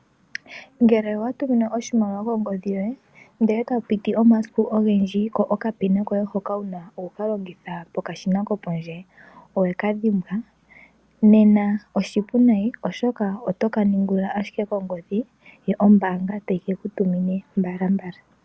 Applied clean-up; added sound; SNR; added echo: none; none; none; none.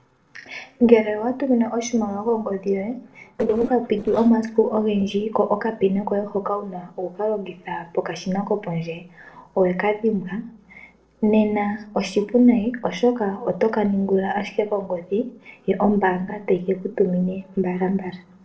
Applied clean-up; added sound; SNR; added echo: neural separator model SepFormer DNS4.